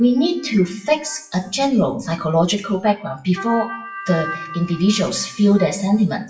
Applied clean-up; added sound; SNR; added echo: classical method WPE with log-MMSE.